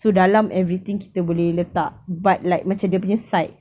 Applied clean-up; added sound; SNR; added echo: none; none; none; none.